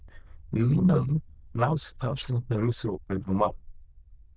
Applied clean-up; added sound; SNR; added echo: neural diffusion model UNIVERSE++.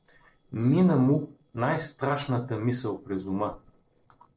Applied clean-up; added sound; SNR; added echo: neural separator model SepFormer DNS4.